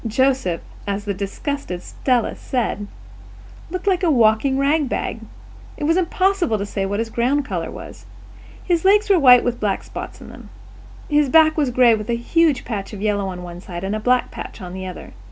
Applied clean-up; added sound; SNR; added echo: none; Mechanical fan; 15 dB; none.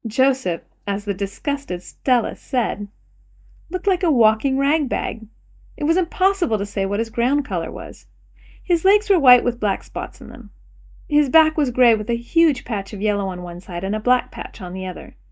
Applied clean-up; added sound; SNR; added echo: neural mask model DeepFilterNet 3.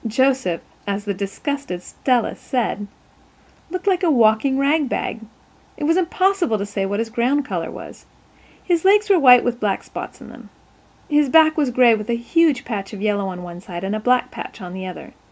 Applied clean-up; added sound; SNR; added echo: none; none; none; none.